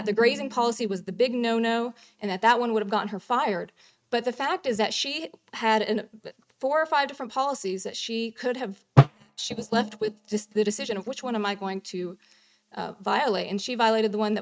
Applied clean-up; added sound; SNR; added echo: neural mask model RNNoise.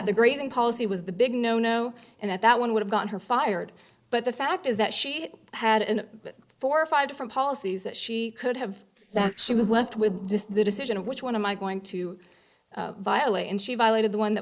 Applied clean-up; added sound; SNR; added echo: neural mask model Resemble Enhance denoiser.